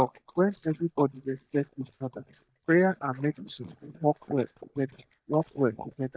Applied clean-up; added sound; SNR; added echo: neural mask model DeepFilterNet 3.